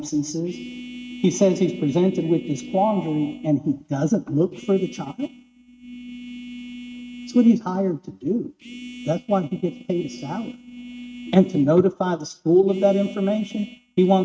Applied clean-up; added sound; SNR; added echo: neural mask model RNNoise.